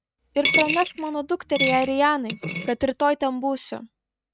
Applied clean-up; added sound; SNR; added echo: neural mask model RNNoise.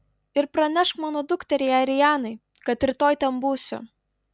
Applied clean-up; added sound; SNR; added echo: none; none; none; none.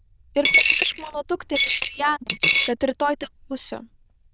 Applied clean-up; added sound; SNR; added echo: neural diffusion model UNIVERSE++.